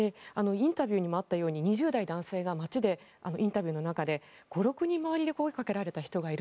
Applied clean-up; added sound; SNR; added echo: none; none; none; none.